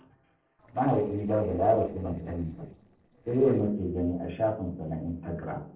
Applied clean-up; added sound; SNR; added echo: neural separator model SepFormer DNS4.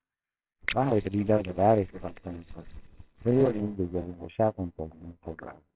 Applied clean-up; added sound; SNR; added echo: neural separator model SepFormer WHAMR!.